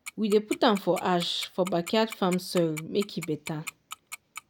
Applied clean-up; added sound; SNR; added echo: none; Tick-tock; 16 dB; none.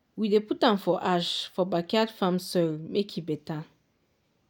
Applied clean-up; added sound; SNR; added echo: none; none; none; none.